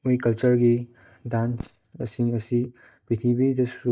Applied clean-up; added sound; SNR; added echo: neural mask model DeepFilterNet 3.